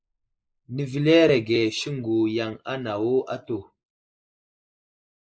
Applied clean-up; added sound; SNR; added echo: neural mask model Resemble Enhance denoiser.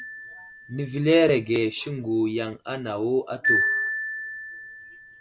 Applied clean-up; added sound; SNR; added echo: none; Marimba, xylophone; 5 dB; none.